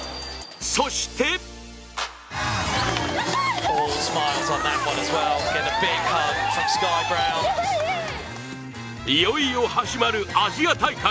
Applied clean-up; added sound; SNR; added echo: none; none; none; none.